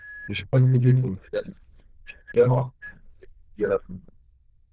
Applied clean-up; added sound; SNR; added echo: neural diffusion model UNIVERSE++.